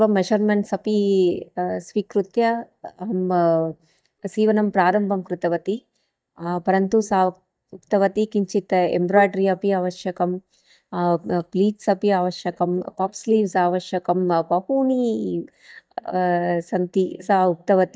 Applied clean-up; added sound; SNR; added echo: neural mask model DeepFilterNet 3.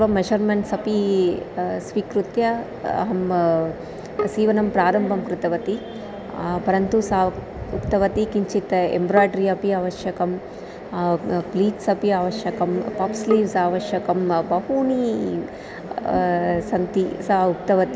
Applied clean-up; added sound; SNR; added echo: none; Bowed string instrument; 12 dB; none.